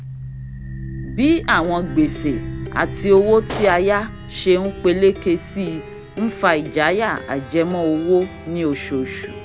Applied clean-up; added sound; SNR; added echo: none; Gunshot, gunfire + Plucked string instrument; 11 dB; none.